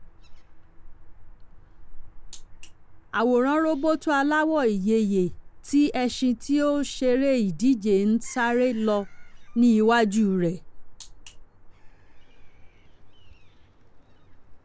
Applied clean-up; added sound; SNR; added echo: none; Gull, seagull / Fowl; 14 dB; none.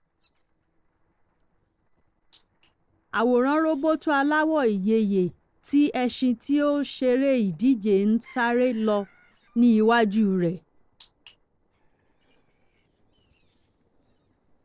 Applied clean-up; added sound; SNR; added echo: neural separator model SepFormer DNS4.